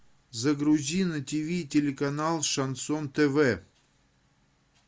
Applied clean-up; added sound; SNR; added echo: none; none; none; none.